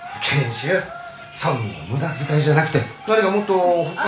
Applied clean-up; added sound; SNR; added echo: none; none; none; reverberation time 0.4 s.